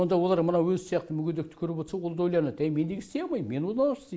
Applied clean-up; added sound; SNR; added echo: none; none; none; none.